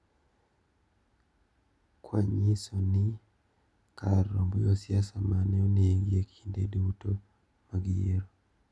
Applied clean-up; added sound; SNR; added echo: none; none; none; none.